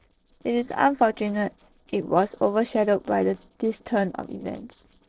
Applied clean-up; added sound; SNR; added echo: neural separator model SepFormer DNS4.